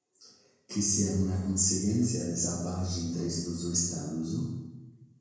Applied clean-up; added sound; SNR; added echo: none; none; none; reverberation time 1.0 s.